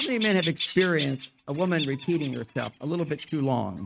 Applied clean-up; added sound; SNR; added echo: neural mask model RNNoise.